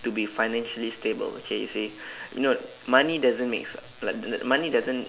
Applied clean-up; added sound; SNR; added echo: none; none; none; none.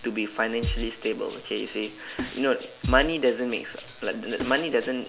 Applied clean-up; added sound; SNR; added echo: none; Drum kit; 8 dB; none.